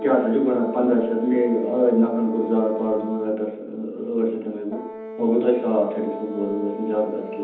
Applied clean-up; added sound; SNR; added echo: none; Brass instrument; 11 dB; reverberation time 1.3 s.